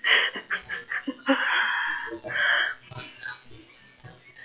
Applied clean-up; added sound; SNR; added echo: classical method log-MMSE.